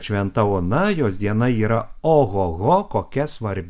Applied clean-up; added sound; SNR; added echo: none; none; none; none.